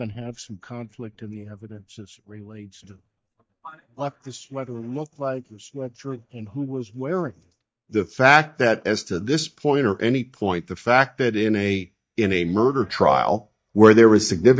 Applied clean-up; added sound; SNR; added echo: neural mask model DeepFilterNet 3.